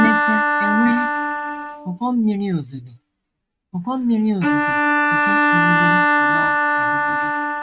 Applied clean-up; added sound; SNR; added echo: neural mask model RNNoise.